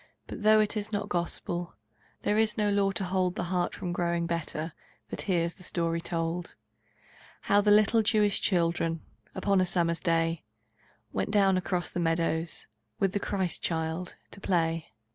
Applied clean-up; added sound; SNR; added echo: none; none; none; none.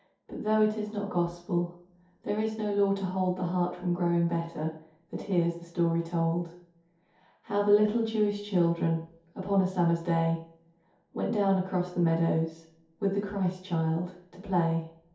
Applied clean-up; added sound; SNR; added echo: none; none; none; reverberation time 0.6 s.